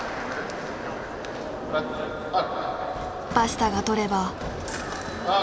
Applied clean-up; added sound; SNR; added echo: none; none; none; none.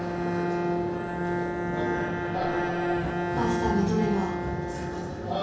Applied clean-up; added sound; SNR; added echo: none; Bowed string instrument; -1 dB; reverberation time 0.6 s.